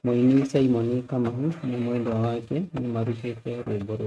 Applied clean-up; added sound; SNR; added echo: neural mask model RNNoise.